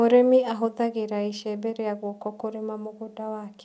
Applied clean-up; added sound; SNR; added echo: none; none; none; none.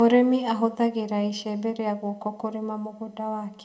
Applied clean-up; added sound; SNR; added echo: none; none; none; reverberation time 0.8 s.